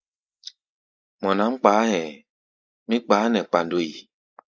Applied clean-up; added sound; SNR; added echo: neural mask model Resemble Enhance denoiser.